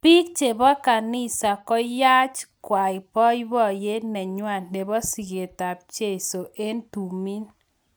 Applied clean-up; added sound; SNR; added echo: none; none; none; none.